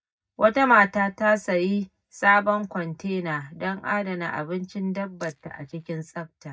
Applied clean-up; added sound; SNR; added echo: neural mask model DeepFilterNet 3.